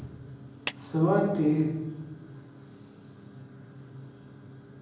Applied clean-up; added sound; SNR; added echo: none; Clapping; 12 dB; reverberation time 0.9 s.